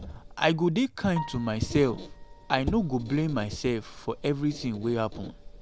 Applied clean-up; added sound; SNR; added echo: none; Piano + Squeak; 13 dB; none.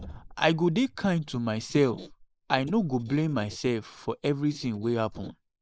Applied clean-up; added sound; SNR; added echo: neural mask model Resemble Enhance denoiser.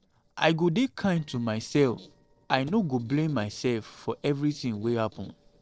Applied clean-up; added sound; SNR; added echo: neural separator model SepFormer DNS4.